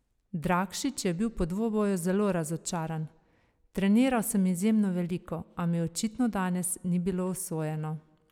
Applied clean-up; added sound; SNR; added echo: none; none; none; none.